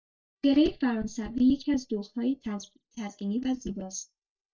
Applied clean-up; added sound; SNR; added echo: neural mask model DeepFilterNet 3.